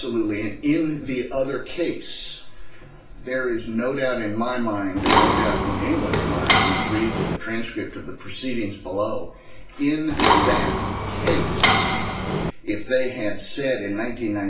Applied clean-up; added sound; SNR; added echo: none; Mechanisms; -5 dB; reverberation time 0.4 s.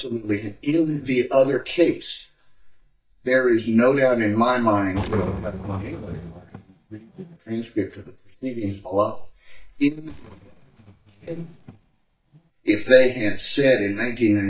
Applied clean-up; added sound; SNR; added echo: neural mask model DeepFilterNet 3.